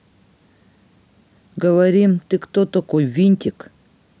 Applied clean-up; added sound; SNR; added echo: none; none; none; none.